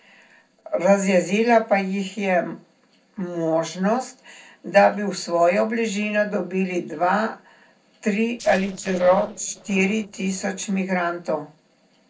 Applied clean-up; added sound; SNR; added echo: neural separator model SepFormer DNS4.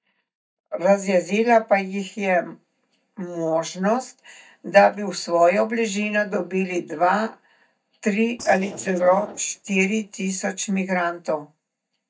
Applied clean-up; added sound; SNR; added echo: neural mask model DeepFilterNet 3.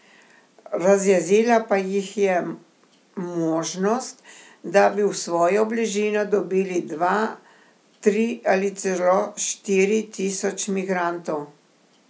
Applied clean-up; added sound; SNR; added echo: none; none; none; none.